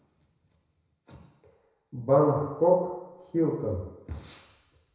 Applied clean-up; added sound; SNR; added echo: none; none; none; reverberation time 0.9 s.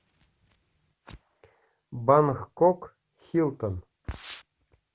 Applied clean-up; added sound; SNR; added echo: none; none; none; none.